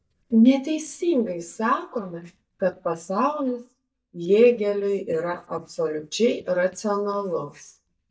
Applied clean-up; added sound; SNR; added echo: neural mask model DeepFilterNet 3.